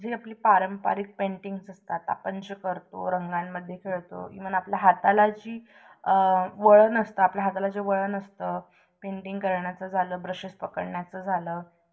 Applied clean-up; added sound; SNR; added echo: none; none; none; reverberation time 0.3 s.